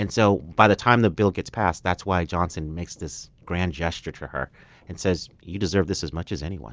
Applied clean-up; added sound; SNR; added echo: none; none; none; none.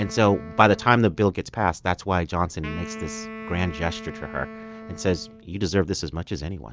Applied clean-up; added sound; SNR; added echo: none; Wind instrument, woodwind instrument; 15 dB; none.